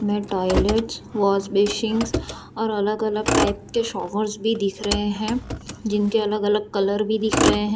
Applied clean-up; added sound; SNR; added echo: none; Motor vehicle (road); 5 dB; none.